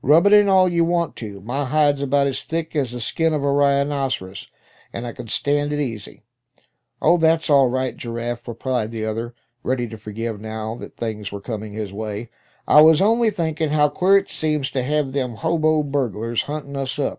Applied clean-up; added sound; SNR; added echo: none; none; none; none.